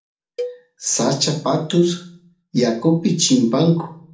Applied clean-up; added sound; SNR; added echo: none; Cowbell; 16 dB; reverberation time 0.4 s.